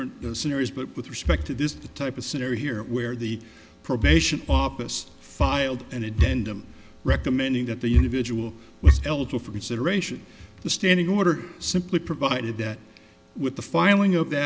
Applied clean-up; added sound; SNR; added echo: none; none; none; none.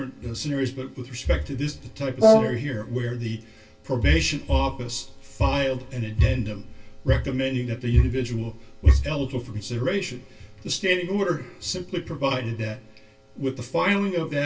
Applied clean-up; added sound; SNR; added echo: none; Brass instrument; -3 dB; reverberation time 0.2 s.